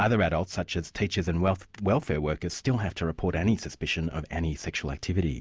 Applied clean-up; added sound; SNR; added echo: none; none; none; none.